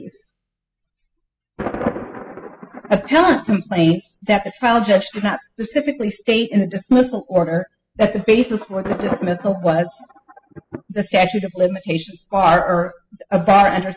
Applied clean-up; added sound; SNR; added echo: classical method spectral subtraction.